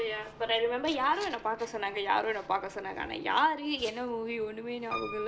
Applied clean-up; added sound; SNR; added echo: none; Piano; 16 dB; none.